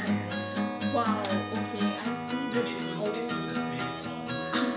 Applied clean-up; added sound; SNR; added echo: none; Acoustic guitar; -3 dB; reverberation time 1.5 s.